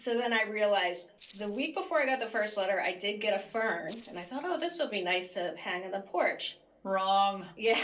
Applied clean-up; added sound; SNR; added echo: neural separator model SepFormer DNS4.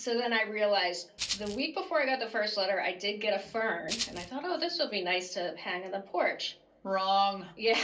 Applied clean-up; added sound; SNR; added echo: none; Rattle (instrument); 6 dB; reverberation time 0.3 s.